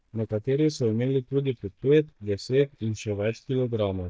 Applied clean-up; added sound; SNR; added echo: neural mask model DeepFilterNet 3.